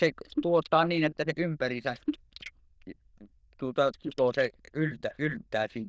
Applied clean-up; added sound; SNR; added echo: neural diffusion model UNIVERSE++.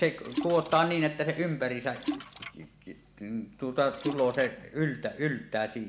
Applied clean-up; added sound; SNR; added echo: none; Splash, splatter; 9 dB; none.